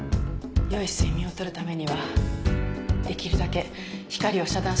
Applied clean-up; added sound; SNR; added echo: none; none; none; none.